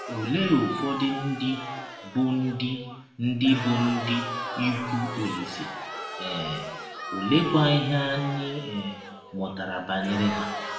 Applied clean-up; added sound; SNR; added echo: none; Crowd; 8 dB; reverberation time 0.9 s.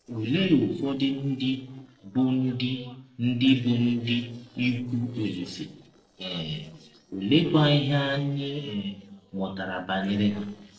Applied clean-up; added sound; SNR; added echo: neural separator model SepFormer DNS4.